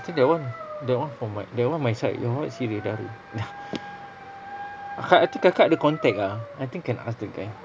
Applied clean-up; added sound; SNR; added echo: none; Dog; 15 dB; none.